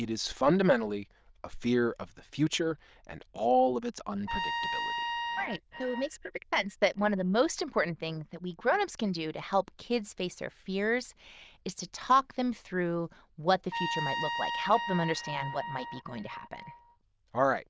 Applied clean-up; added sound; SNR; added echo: neural diffusion model UNIVERSE++.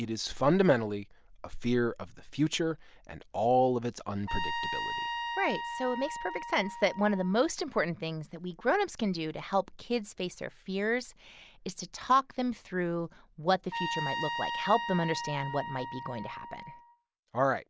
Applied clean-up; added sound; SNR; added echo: none; Trumpet; 6 dB; none.